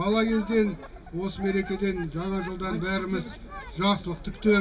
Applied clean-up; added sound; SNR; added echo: none; none; none; none.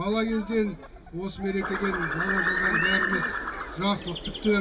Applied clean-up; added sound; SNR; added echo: none; Bird; 0 dB; none.